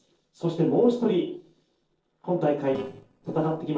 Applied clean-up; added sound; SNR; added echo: neural separator model SepFormer DNS4.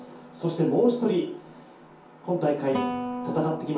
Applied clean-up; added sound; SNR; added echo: none; Guitar; 10 dB; reverberation time 0.6 s.